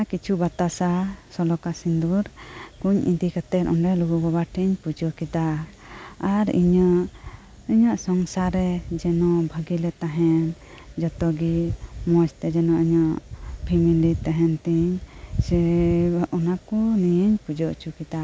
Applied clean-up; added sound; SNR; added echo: none; none; none; none.